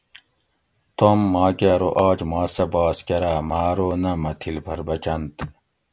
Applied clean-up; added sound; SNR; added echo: none; none; none; none.